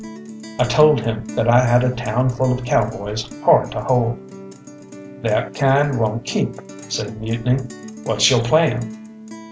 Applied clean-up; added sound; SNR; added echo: none; Guitar; 15 dB; none.